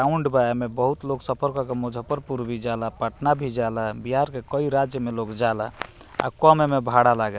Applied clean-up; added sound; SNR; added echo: none; none; none; none.